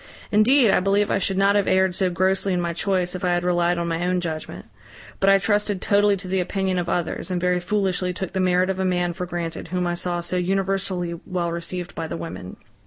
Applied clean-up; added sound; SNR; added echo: none; none; none; none.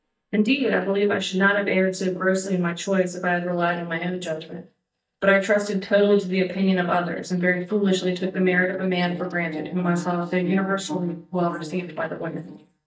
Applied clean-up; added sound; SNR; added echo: neural mask model DeepFilterNet 3.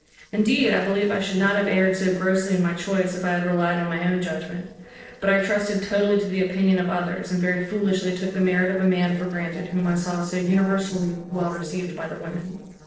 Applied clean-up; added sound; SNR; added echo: neural separator model SepFormer DNS4.